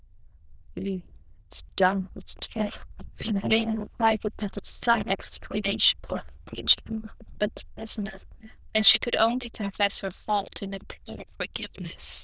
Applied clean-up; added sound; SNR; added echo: neural diffusion model UNIVERSE++.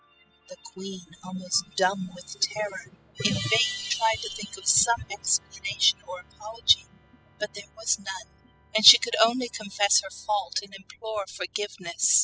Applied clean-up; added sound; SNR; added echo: classical method spectral subtraction.